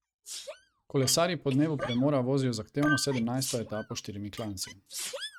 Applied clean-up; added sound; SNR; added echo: neural mask model RNNoise.